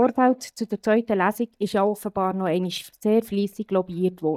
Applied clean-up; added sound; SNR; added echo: neural mask model DeepFilterNet 3.